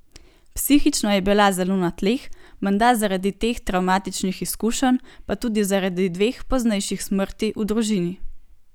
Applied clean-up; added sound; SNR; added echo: none; none; none; none.